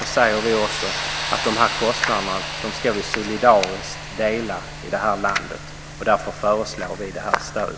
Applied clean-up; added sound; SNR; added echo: none; Tools; 9 dB; none.